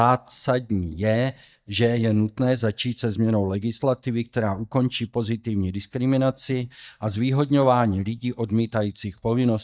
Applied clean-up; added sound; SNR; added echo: neural mask model DeepFilterNet 3.